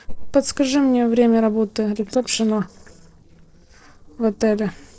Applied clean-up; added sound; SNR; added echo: neural separator model SepFormer DNS4.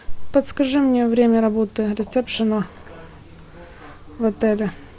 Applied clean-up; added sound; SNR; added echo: none; none; none; none.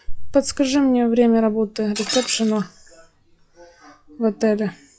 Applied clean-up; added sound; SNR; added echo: classical method log-MMSE.